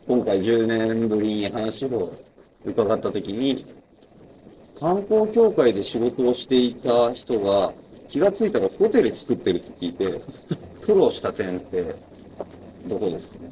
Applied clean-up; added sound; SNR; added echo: neural separator model SepFormer DNS4.